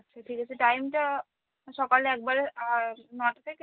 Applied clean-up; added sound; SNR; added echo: none; none; none; none.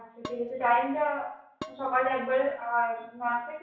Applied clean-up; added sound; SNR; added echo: none; Dishes, pots, and pans; 18 dB; reverberation time 0.6 s.